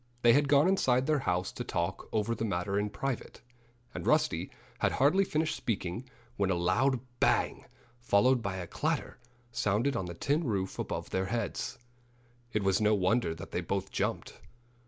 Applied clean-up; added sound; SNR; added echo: none; none; none; none.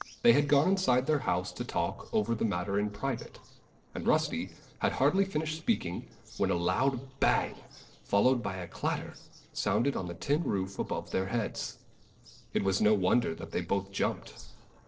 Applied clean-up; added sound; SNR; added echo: neural separator model SepFormer DNS4.